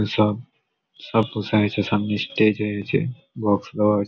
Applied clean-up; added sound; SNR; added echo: none; none; none; none.